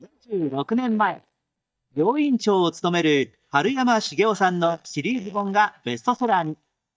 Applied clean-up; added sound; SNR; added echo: neural mask model DeepFilterNet 3.